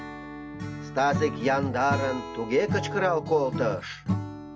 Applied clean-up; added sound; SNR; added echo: none; Acoustic guitar / Strum; 5 dB; none.